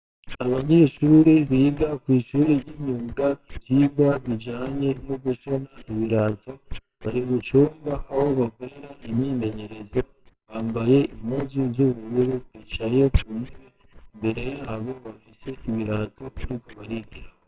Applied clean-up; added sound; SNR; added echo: neural separator model SepFormer WHAMR!.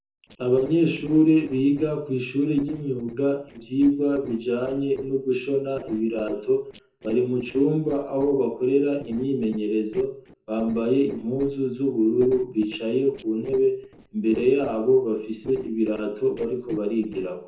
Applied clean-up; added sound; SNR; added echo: neural separator model SepFormer DNS4.